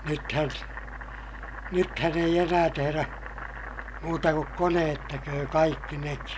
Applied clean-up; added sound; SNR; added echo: none; Boiling; 13 dB; none.